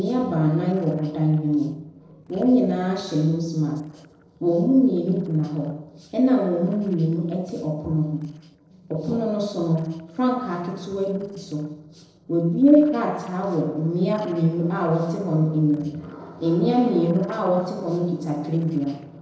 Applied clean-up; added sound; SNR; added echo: neural separator model SepFormer DNS4.